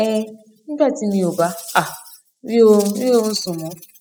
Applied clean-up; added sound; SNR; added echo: classical method spectral subtraction.